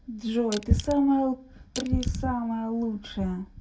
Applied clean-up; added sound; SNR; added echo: none; Crushing; 16 dB; reverberation time 0.2 s.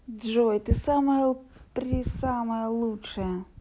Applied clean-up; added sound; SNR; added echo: none; none; none; none.